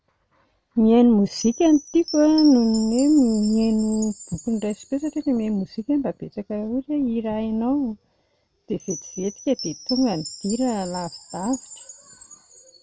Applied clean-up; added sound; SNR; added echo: none; Chime; 18 dB; none.